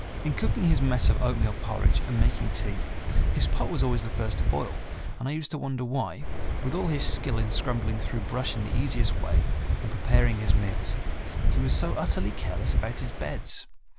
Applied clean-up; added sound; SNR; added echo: none; Waves, surf; -5 dB; none.